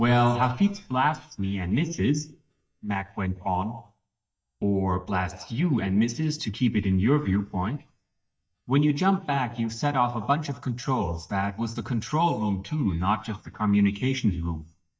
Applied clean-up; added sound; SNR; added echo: neural mask model DeepFilterNet 3.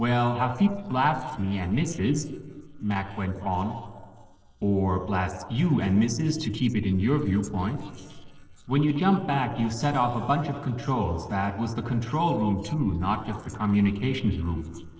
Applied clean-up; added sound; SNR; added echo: neural separator model SepFormer DNS4.